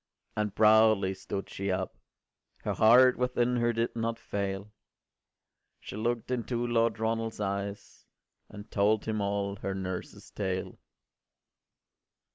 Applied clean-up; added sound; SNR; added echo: none; none; none; none.